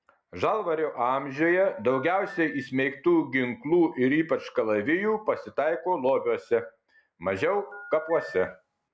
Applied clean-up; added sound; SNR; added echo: none; Telephone; 18 dB; none.